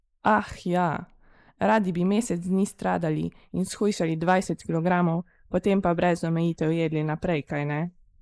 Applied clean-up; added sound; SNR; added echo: neural mask model Resemble Enhance denoiser.